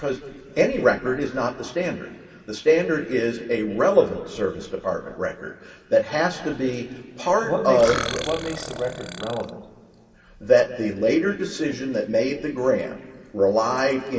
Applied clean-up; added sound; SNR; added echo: none; Burping, eructation; 9 dB; reverberation time 1.8 s.